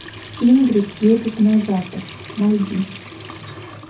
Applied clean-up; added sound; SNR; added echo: none; Trickle, dribble / Sink (filling or washing) / Water tap, faucet; 15 dB; reverberation time 0.3 s.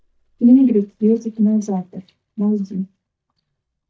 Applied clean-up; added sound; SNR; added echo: neural mask model DeepFilterNet 3.